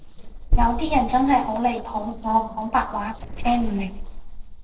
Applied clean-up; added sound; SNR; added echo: neural separator model SepFormer DNS4.